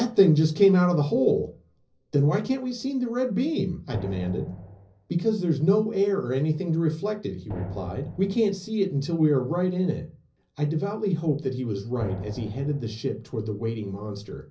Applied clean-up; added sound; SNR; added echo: none; Drum; 12 dB; reverberation time 0.5 s.